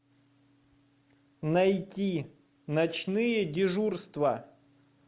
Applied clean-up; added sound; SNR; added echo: none; none; none; none.